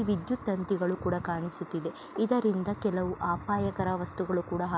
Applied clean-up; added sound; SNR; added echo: none; none; none; none.